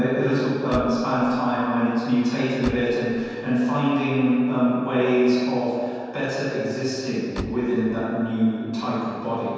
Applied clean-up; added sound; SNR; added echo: none; Slam; 16 dB; reverberation time 2.1 s.